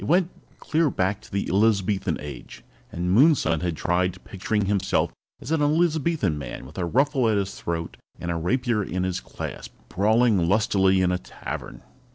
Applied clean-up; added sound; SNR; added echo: neural separator model SepFormer DNS4.